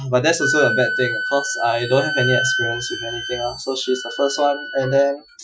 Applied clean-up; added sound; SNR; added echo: classical method Wiener filter.